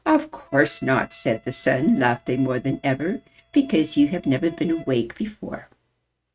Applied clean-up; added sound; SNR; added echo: neural mask model RNNoise.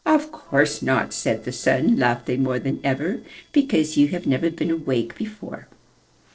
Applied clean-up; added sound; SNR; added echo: neural separator model SepFormer DNS4.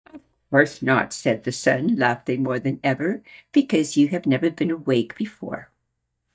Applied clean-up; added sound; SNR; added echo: neural mask model DeepFilterNet 3.